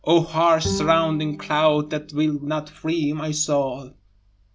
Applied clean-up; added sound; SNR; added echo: none; Bowed string instrument; 13 dB; none.